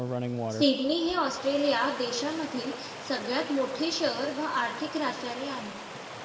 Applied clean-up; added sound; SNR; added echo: none; Stream; 8 dB; reverberation time 1.1 s.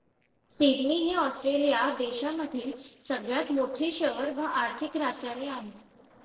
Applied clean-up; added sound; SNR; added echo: neural separator model SepFormer DNS4.